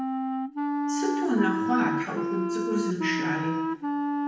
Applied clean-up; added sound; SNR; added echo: none; Wind instrument, woodwind instrument; -2 dB; reverberation time 0.9 s.